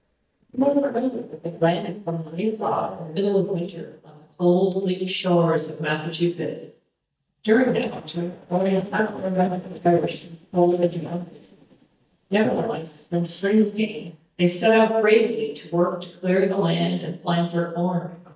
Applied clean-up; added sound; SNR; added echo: neural mask model DeepFilterNet 3.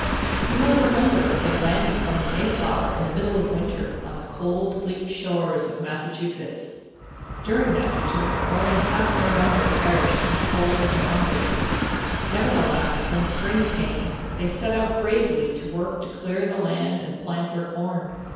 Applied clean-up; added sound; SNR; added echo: none; Train; 2 dB; reverberation time 1.2 s.